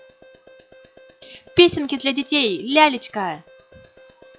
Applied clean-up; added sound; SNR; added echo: classical method log-MMSE.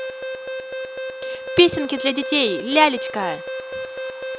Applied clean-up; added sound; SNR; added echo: none; Alarm; 7 dB; none.